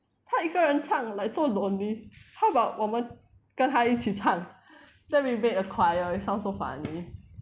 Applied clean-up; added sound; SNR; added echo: none; none; none; none.